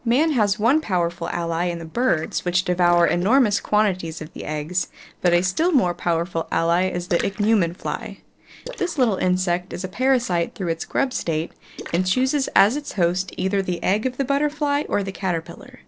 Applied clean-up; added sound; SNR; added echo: neural separator model SepFormer DNS4.